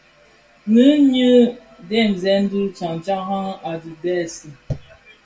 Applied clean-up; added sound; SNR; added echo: none; none; none; reverberation time 0.2 s.